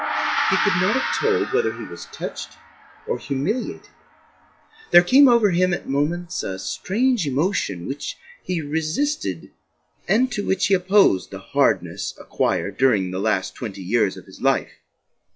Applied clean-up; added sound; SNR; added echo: classical method log-MMSE.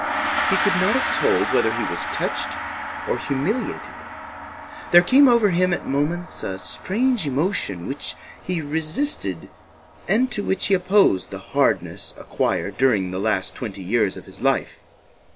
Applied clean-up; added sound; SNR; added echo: none; Gong; 8 dB; none.